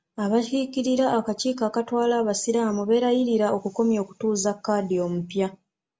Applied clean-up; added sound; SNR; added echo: none; none; none; none.